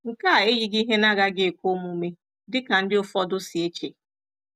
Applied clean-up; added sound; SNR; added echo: none; none; none; none.